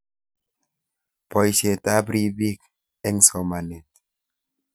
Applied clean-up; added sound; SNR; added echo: none; none; none; none.